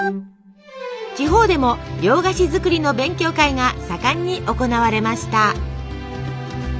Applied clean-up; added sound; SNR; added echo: none; none; none; none.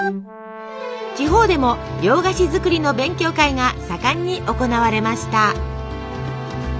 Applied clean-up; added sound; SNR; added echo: none; Brass instrument; 16 dB; none.